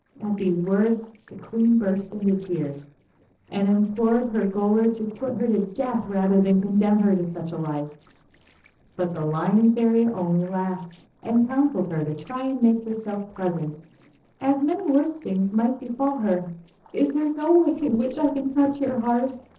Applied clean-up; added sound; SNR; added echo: neural separator model SepFormer DNS4.